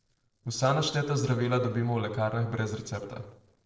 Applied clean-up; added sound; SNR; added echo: neural separator model SepFormer DNS4.